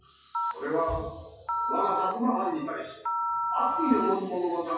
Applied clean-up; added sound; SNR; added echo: classical method WPE with log-MMSE.